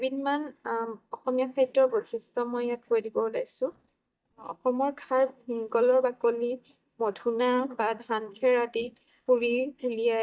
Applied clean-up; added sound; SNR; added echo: neural mask model DeepFilterNet 3.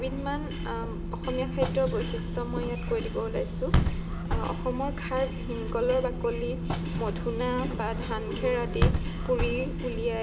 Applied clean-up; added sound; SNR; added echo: none; Bus / Engine; -1 dB; reverberation time 1.7 s.